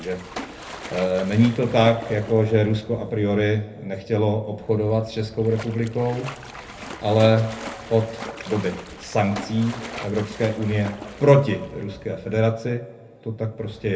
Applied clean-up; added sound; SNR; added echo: none; Splash, splatter; 16 dB; reverberation time 0.3 s.